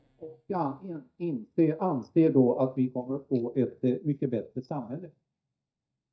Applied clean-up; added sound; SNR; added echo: neural mask model DeepFilterNet 3.